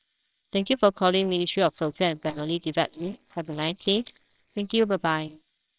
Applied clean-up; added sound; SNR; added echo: neural separator model SepFormer WHAMR!.